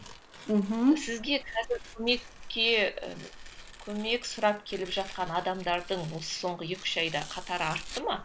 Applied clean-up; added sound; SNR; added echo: none; Tearing + Water; 14 dB; none.